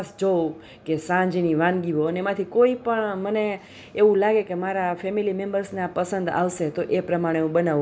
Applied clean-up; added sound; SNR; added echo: none; none; none; none.